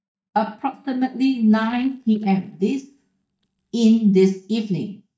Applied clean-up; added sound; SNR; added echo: neural mask model DeepFilterNet 3.